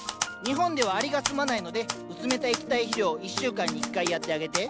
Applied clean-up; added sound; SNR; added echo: none; Typewriter; 7 dB; none.